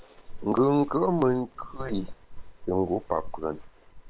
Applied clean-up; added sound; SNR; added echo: neural separator model SepFormer WHAM!.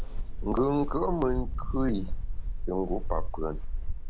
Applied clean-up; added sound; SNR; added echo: none; Mechanical fan; -1 dB; none.